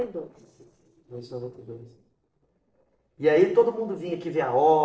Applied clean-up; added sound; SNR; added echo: neural separator model SepFormer DNS4.